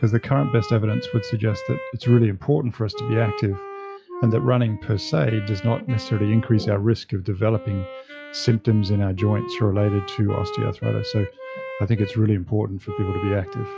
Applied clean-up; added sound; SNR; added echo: classical method log-MMSE.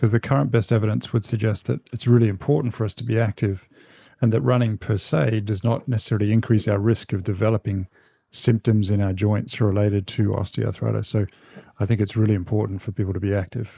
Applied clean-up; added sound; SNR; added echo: neural mask model Resemble Enhance denoiser.